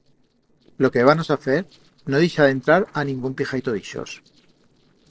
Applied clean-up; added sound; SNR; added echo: neural separator model SepFormer DNS4.